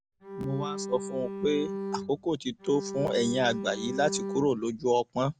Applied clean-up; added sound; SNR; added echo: none; Bowed string instrument; 7 dB; none.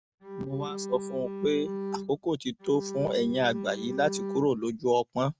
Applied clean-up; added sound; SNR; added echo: neural mask model RNNoise.